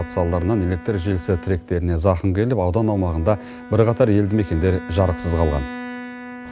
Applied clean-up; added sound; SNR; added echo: none; Bowed string instrument; 15 dB; none.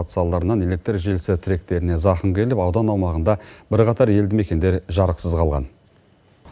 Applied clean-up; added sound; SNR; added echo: none; none; none; none.